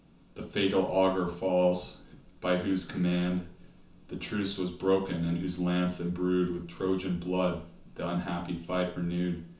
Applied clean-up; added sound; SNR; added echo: none; none; none; reverberation time 0.9 s.